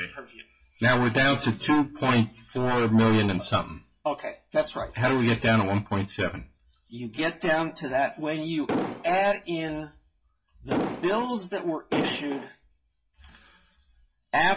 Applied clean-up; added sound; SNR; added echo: classical method WPE with log-MMSE.